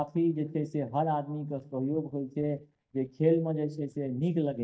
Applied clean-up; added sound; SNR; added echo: neural mask model DeepFilterNet 3.